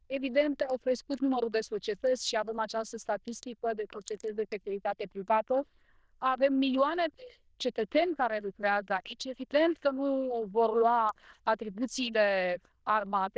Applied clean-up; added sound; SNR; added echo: neural diffusion model UNIVERSE++.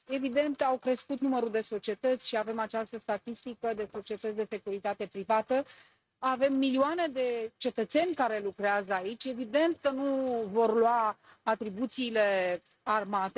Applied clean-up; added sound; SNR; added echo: neural mask model RNNoise.